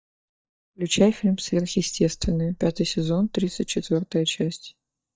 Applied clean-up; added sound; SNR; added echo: neural mask model DeepFilterNet 3.